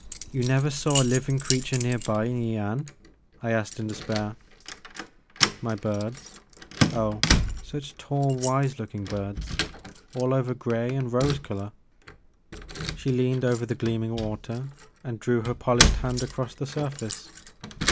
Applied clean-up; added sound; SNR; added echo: none; Keys jangling; 3 dB; none.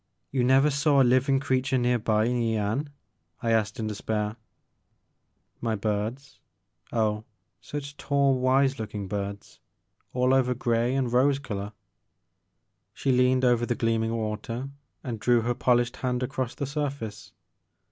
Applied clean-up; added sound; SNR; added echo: none; none; none; none.